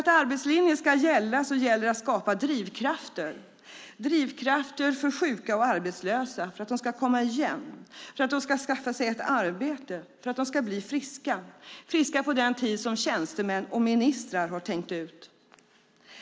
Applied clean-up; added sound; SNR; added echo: none; none; none; none.